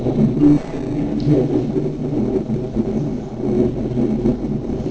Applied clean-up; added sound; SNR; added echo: neural separator model SepFormer DNS4.